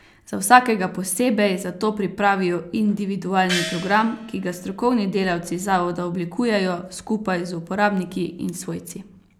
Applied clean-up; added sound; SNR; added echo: none; Gong; 9 dB; none.